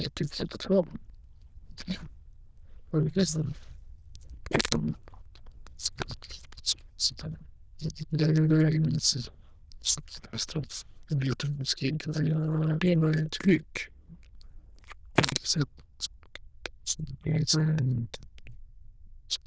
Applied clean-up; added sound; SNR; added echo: neural diffusion model UNIVERSE++.